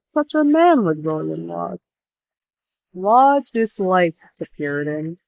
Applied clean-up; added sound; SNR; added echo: neural mask model Resemble Enhance denoiser.